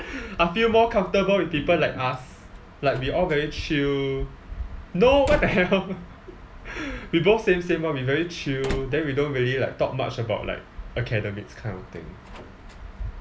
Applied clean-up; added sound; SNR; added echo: none; Slam; 16 dB; none.